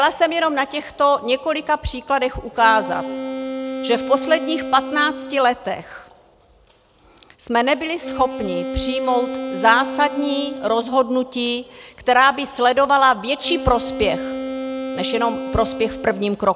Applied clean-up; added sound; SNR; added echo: none; Wind instrument, woodwind instrument; 10 dB; none.